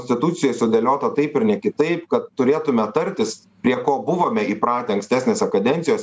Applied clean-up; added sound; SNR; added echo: none; none; none; none.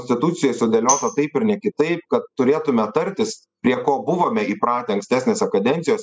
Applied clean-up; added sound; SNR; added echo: classical method spectral subtraction.